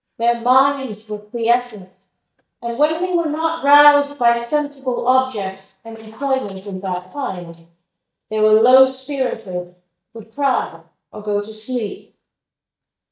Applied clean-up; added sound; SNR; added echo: neural mask model DeepFilterNet 3.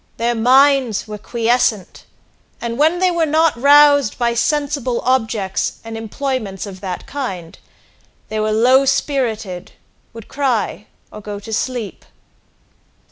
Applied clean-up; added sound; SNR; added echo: none; none; none; none.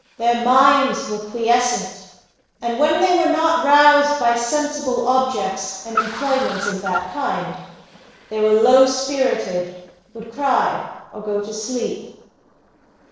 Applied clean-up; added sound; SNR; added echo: neural separator model SepFormer DNS4.